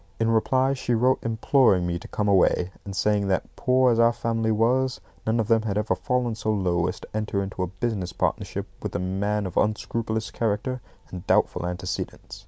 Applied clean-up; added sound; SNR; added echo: none; none; none; none.